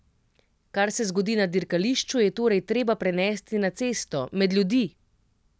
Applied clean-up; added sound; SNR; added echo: none; none; none; none.